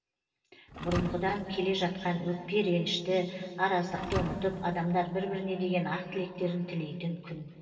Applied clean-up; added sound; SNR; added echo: none; Thump, thud; 11 dB; reverberation time 2.8 s.